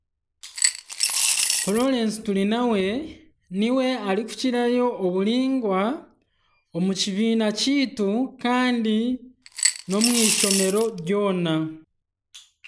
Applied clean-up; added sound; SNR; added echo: none; Coin (dropping) / Glass; -1 dB; none.